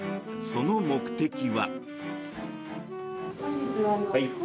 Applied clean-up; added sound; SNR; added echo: none; Wind instrument, woodwind instrument; 7 dB; none.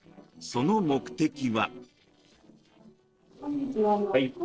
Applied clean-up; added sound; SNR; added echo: neural separator model SepFormer DNS4.